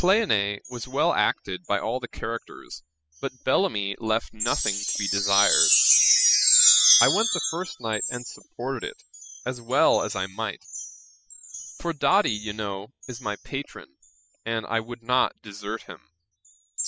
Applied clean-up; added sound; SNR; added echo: classical method spectral subtraction.